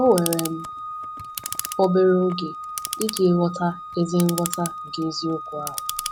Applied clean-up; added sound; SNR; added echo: none; Clock + Organ; 9 dB; none.